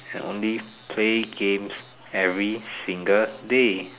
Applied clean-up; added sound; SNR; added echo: none; none; none; none.